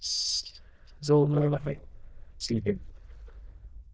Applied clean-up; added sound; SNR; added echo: neural diffusion model UNIVERSE++.